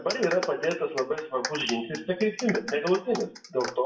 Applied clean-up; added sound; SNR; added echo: classical method WPE with log-MMSE.